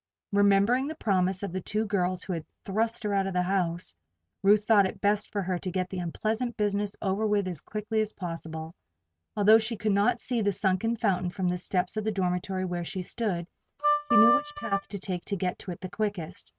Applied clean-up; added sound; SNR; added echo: neural mask model RNNoise.